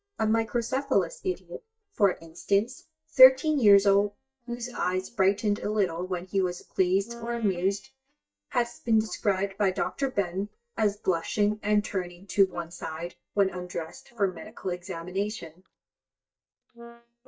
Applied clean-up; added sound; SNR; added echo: neural mask model DeepFilterNet 3.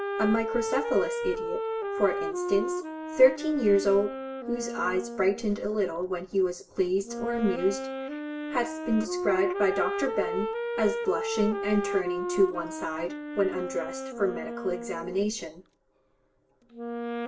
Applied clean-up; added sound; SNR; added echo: none; Wind instrument, woodwind instrument; 5 dB; reverberation time 0.2 s.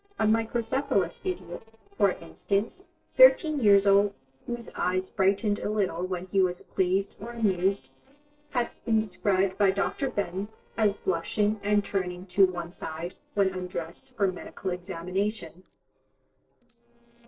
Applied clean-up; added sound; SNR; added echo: neural separator model SepFormer DNS4.